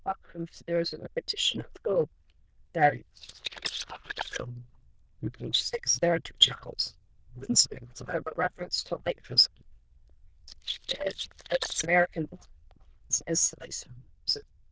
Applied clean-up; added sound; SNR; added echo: neural diffusion model UNIVERSE++.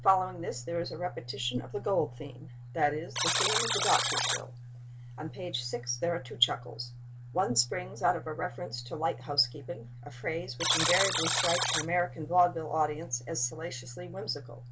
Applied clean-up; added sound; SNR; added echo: none; Alarm; 1 dB; none.